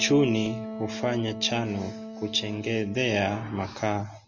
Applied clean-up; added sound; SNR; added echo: none; Wind instrument, woodwind instrument; 11 dB; none.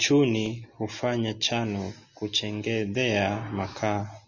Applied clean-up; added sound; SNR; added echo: none; none; none; none.